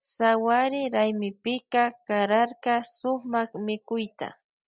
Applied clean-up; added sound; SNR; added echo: none; none; none; none.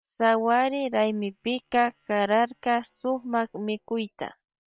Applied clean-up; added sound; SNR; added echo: neural separator model SepFormer WHAM!.